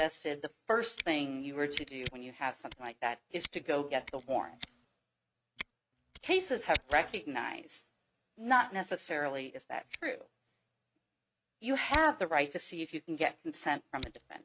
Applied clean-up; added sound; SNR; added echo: neural mask model RNNoise.